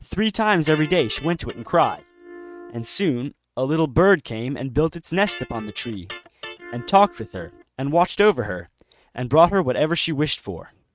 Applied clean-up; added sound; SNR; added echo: neural mask model RNNoise.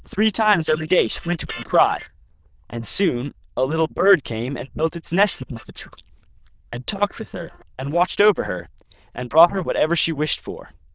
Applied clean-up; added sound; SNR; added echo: neural diffusion model UNIVERSE++.